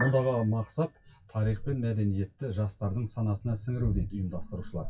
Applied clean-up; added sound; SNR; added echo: classical method WPE with log-MMSE.